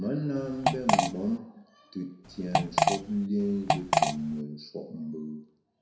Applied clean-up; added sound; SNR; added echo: none; Fart; -4 dB; reverberation time 0.6 s.